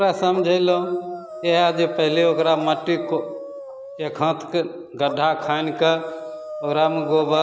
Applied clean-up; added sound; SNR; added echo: none; Dog; 11 dB; none.